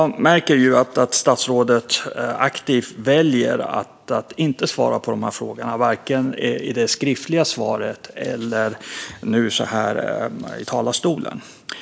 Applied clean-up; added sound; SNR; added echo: none; none; none; none.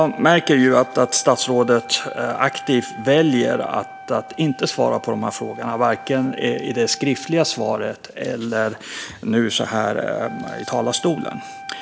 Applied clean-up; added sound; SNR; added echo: none; Wind instrument, woodwind instrument; 17 dB; none.